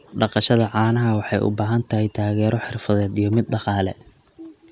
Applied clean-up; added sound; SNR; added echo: none; none; none; none.